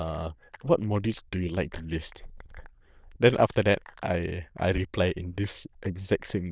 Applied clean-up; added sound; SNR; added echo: neural diffusion model UNIVERSE++.